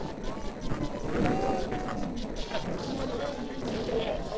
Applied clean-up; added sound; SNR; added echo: neural separator model SepFormer DNS4.